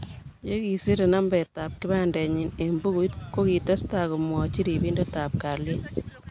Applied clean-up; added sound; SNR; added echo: none; none; none; none.